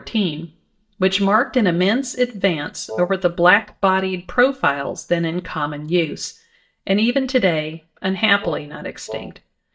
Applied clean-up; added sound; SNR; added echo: neural mask model DeepFilterNet 3.